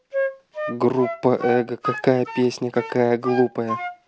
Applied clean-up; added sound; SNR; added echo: none; Wind instrument, woodwind instrument; 8 dB; none.